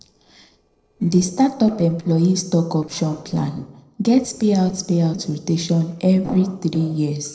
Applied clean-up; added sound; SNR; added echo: neural separator model SepFormer DNS4.